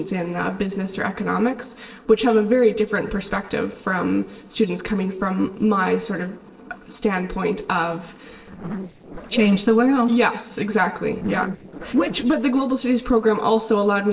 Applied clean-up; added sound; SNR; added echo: neural separator model SepFormer DNS4.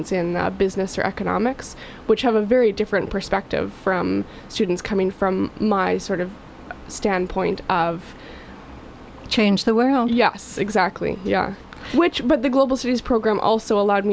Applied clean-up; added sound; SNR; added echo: none; none; none; none.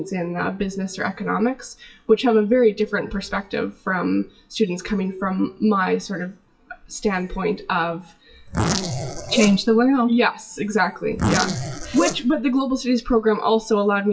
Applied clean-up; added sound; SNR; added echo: classical method WPE with log-MMSE.